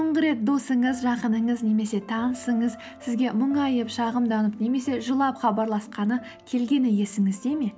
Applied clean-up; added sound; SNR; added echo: none; none; none; none.